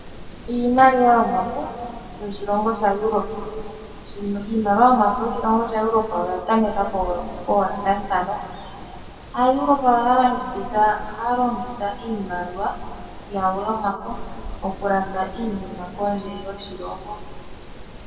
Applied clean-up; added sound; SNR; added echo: none; Insect; 14 dB; reverberation time 1.9 s.